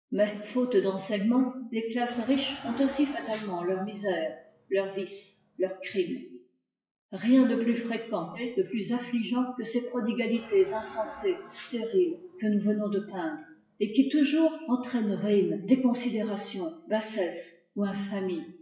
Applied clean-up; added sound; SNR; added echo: classical method WPE with log-MMSE.